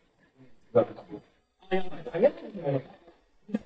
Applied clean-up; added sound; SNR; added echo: neural mask model DeepFilterNet 3.